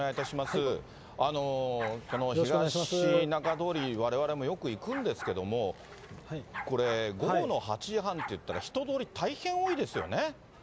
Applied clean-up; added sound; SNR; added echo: none; Bark + Bowed string instrument; 14 dB; none.